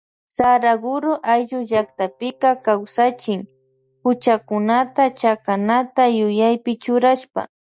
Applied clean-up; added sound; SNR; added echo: neural mask model DeepFilterNet 3.